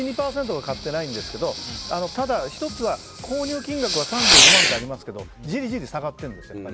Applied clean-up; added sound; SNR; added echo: none; Fireworks; -4 dB; none.